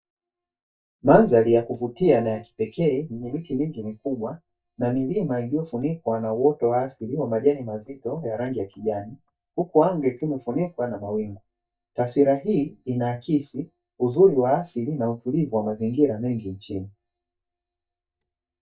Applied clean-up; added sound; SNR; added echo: neural mask model DeepFilterNet 3.